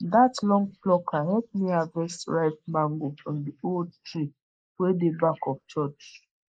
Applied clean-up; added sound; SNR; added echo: neural mask model Resemble Enhance denoiser.